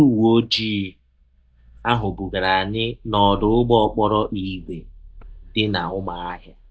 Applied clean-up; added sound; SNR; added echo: neural mask model DeepFilterNet 3.